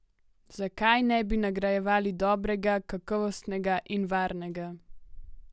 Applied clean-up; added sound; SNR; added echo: none; none; none; none.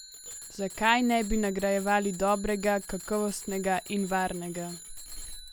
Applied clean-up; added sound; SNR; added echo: none; Bicycle bell; 15 dB; none.